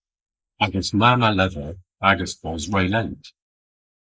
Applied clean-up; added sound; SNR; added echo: neural mask model Resemble Enhance denoiser.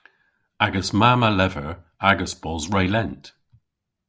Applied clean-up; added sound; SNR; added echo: none; none; none; none.